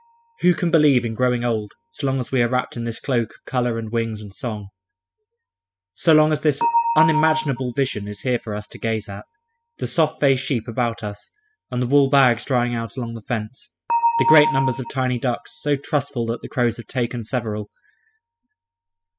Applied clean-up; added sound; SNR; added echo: classical method spectral subtraction.